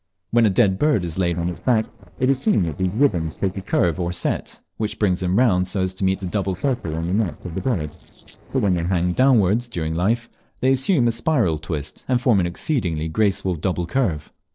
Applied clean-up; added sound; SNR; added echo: neural separator model SepFormer DNS4.